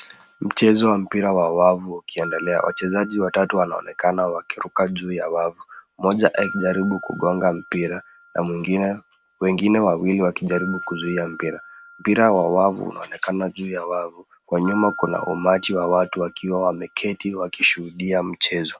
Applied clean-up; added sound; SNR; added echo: none; Glockenspiel; 16 dB; none.